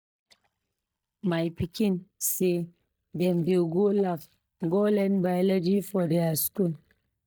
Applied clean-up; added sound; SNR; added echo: neural mask model DeepFilterNet 3.